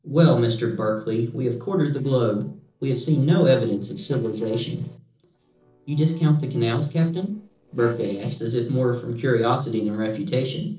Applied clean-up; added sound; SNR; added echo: neural separator model SepFormer DNS4.